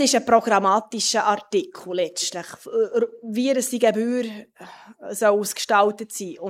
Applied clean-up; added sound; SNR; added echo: neural mask model Resemble Enhance denoiser.